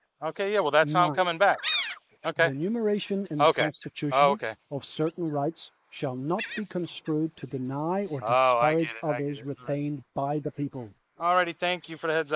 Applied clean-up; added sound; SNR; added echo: neural mask model Resemble Enhance denoiser.